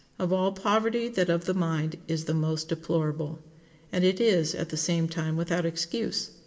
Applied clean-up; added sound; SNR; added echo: none; none; none; reverberation time 1.8 s.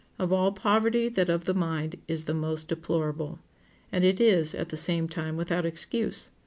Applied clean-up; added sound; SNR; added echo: none; none; none; none.